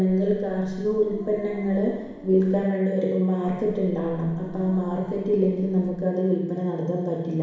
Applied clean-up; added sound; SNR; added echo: none; Growling; 18 dB; reverberation time 1.1 s.